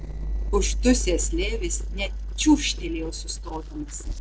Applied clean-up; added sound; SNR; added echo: neural separator model SepFormer DNS4.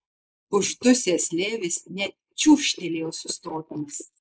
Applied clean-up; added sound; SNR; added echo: neural mask model Resemble Enhance denoiser.